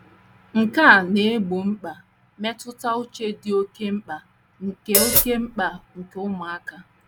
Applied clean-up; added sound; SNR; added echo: none; Hi-hat; -2 dB; none.